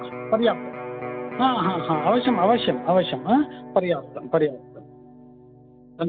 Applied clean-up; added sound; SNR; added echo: none; Electric guitar; 10 dB; none.